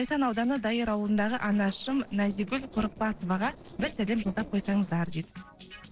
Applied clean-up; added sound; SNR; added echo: neural separator model SepFormer DNS4.